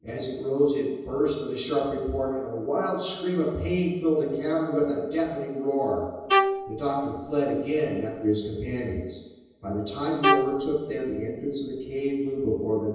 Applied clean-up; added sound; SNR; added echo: none; Bowed string instrument; 2 dB; reverberation time 1.1 s.